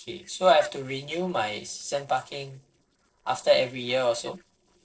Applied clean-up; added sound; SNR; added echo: neural separator model SepFormer DNS4.